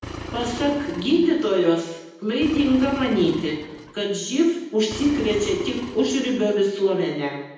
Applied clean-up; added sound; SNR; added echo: none; Engine; 14 dB; reverberation time 0.9 s.